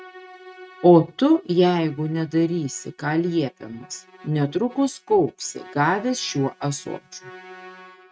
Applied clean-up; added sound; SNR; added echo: neural mask model RNNoise.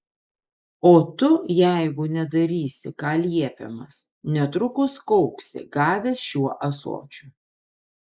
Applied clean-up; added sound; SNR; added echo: neural mask model Resemble Enhance denoiser.